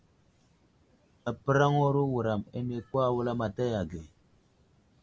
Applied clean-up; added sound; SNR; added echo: none; none; none; none.